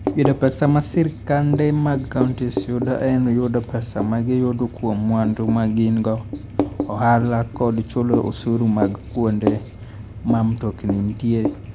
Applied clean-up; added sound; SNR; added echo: none; Writing; 8 dB; none.